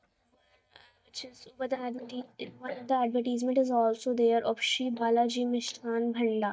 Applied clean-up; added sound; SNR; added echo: neural mask model DeepFilterNet 3.